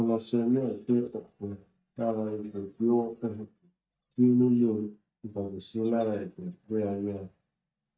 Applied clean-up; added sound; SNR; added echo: neural mask model DeepFilterNet 3.